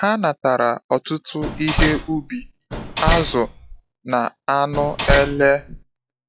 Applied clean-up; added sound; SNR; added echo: classical method log-MMSE.